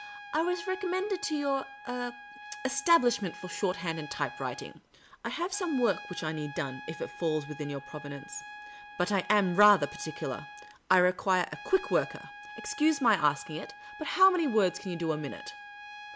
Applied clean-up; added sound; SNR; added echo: none; Trumpet; 15 dB; none.